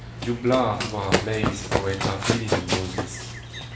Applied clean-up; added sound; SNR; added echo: none; Run; 0 dB; reverberation time 0.8 s.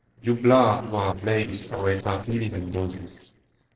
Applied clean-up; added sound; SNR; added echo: neural separator model SepFormer DNS4.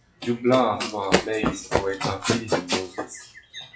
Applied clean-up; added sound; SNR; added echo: classical method WPE with log-MMSE.